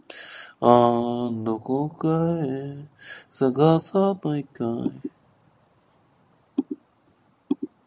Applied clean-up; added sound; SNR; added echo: none; none; none; none.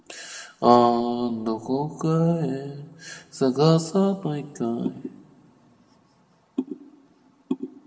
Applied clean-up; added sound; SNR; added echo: none; none; none; reverberation time 1.1 s.